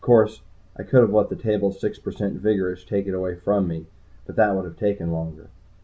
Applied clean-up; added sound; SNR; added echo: none; none; none; none.